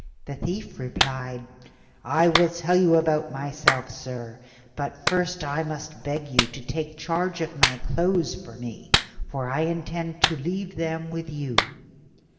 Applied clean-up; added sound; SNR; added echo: none; Clapping; 3 dB; reverberation time 1.9 s.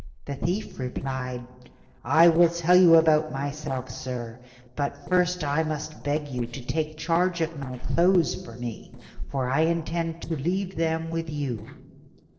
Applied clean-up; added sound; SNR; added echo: neural separator model SepFormer DNS4.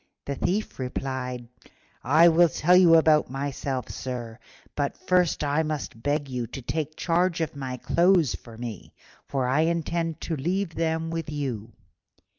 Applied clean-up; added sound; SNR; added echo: none; none; none; none.